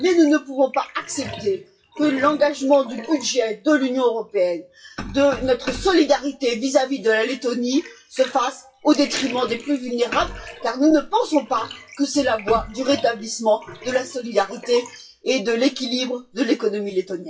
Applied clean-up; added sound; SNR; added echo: classical method WPE with log-MMSE.